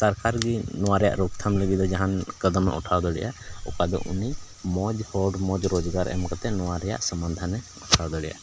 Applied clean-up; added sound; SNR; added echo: none; Meow; 10 dB; none.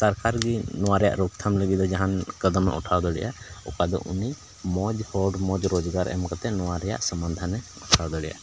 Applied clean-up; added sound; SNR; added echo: none; none; none; none.